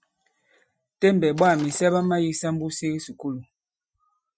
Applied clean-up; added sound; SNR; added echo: classical method Wiener filter.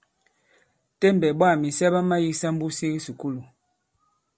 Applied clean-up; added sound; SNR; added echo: none; none; none; none.